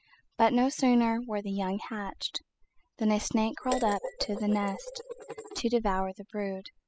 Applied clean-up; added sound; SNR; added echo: classical method spectral subtraction.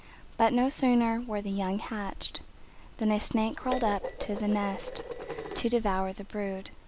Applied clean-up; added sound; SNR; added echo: none; Dishes, pots, and pans; 10 dB; none.